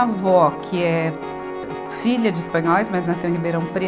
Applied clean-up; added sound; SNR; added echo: none; Piano; 10 dB; none.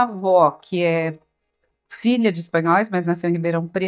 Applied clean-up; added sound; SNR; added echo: neural mask model DeepFilterNet 3.